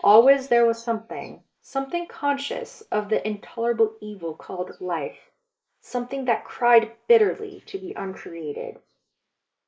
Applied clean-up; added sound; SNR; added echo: neural mask model Resemble Enhance denoiser.